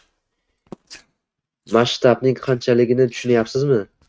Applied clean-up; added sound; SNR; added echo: neural mask model RNNoise.